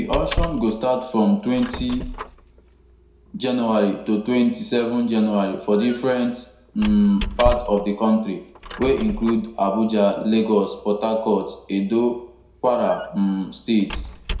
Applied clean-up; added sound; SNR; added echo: none; Squeak; 12 dB; reverberation time 0.6 s.